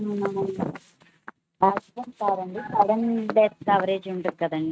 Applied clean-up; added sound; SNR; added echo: neural mask model RNNoise.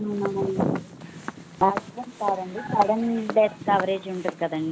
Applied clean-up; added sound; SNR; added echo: none; Walk, footsteps; 7 dB; none.